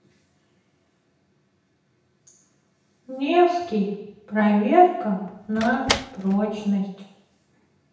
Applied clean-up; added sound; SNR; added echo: none; Slam; 7 dB; reverberation time 0.9 s.